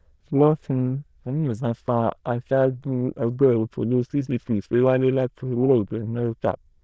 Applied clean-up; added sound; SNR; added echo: neural diffusion model UNIVERSE++.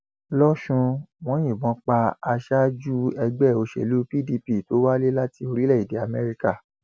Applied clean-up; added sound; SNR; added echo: none; none; none; none.